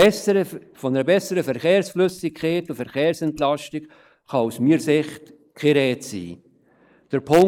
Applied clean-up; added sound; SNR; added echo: neural mask model Resemble Enhance denoiser.